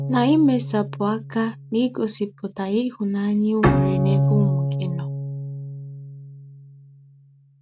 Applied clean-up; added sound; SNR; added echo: none; Bowed string instrument; 2 dB; none.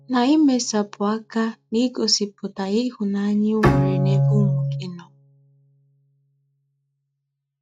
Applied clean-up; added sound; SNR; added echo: classical method log-MMSE.